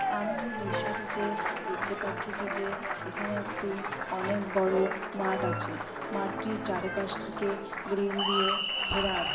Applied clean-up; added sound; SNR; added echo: none; Applause; 0 dB; reverberation time 2.6 s.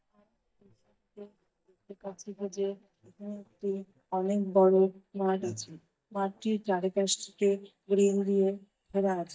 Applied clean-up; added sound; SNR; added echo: neural mask model DeepFilterNet 3.